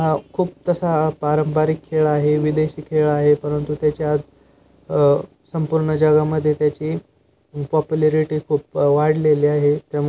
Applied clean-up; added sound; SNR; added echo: none; none; none; none.